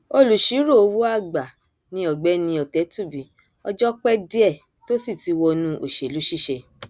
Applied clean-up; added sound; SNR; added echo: none; none; none; none.